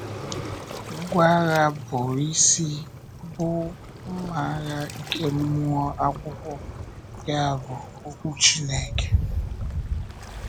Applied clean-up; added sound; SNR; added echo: none; Waves, surf; 7 dB; none.